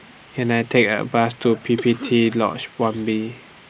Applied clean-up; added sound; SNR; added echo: neural mask model Resemble Enhance denoiser.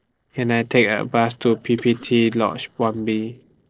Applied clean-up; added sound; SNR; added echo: neural separator model SepFormer DNS4.